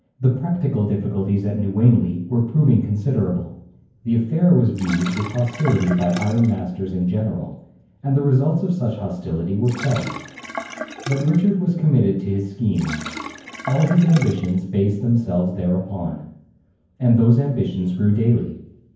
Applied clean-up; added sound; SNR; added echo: none; Sink (filling or washing); 14 dB; reverberation time 0.9 s.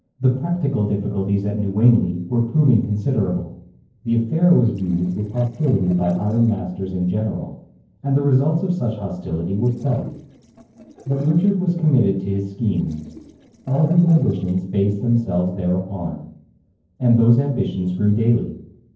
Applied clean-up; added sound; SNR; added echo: neural separator model SepFormer DNS4.